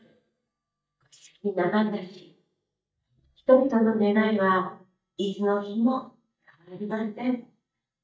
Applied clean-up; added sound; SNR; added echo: neural mask model DeepFilterNet 3.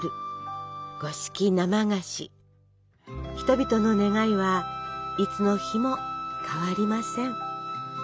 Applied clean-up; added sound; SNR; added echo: none; none; none; none.